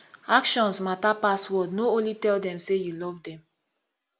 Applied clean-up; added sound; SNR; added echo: none; none; none; none.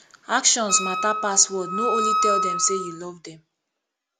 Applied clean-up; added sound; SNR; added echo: none; Wind instrument, woodwind instrument; 1 dB; none.